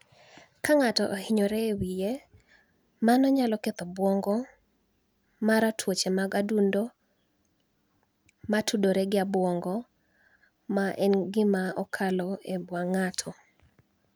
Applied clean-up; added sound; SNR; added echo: none; none; none; none.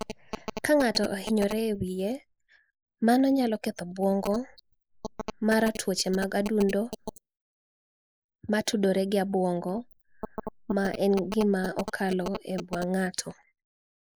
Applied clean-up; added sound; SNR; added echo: neural mask model Resemble Enhance denoiser.